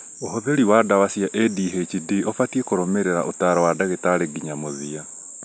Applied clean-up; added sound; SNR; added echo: none; none; none; none.